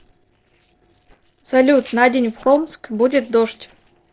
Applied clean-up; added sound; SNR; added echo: neural separator model SepFormer DNS4.